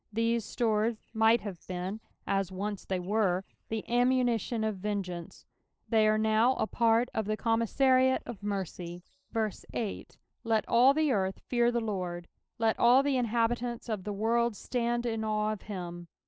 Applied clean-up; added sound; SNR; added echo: neural separator model SepFormer DNS4.